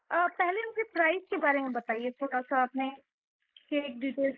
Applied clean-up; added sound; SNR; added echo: neural mask model Resemble Enhance denoiser.